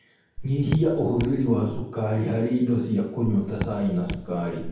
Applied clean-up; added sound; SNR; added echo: none; Raindrop / Drip; 10 dB; reverberation time 0.9 s.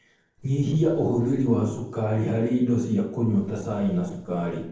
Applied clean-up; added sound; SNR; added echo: neural separator model SepFormer DNS4.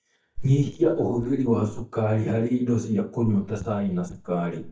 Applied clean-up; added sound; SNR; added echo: neural mask model DeepFilterNet 3.